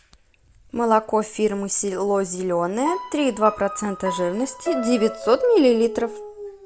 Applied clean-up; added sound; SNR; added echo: none; Piano; 11 dB; none.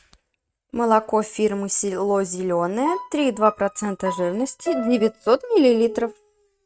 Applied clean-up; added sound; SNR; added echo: neural mask model RNNoise.